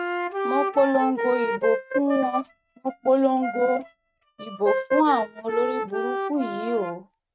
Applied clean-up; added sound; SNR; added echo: neural mask model RNNoise.